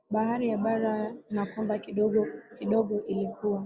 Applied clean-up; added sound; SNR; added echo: none; none; none; none.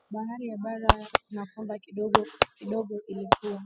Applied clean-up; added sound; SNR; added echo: classical method spectral subtraction.